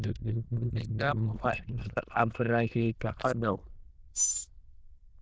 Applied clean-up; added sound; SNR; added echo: neural diffusion model UNIVERSE++.